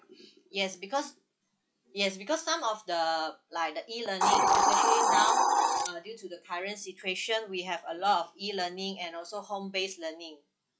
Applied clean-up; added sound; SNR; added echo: classical method log-MMSE.